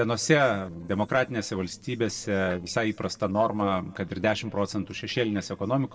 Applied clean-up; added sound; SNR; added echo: neural separator model SepFormer DNS4.